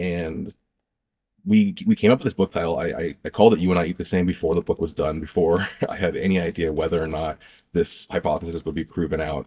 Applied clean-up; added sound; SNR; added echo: neural mask model DeepFilterNet 3.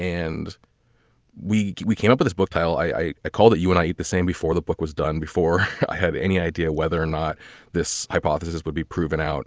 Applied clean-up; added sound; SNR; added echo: none; none; none; none.